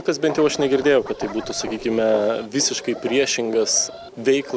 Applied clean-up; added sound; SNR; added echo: none; Scratching (performance technique) + Alarm; 16 dB; none.